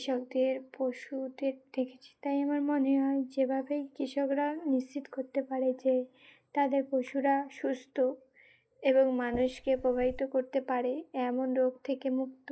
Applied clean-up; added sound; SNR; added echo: neural mask model Resemble Enhance denoiser.